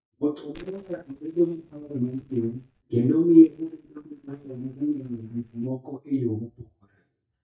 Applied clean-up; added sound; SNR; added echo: neural mask model DeepFilterNet 3.